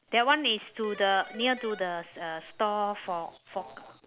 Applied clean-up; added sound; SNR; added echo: none; Electric guitar; 15 dB; none.